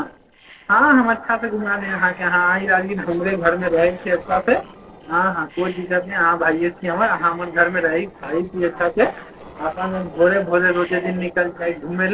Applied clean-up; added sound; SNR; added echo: neural separator model SepFormer DNS4.